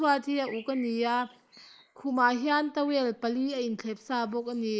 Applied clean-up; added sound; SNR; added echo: neural mask model Resemble Enhance denoiser.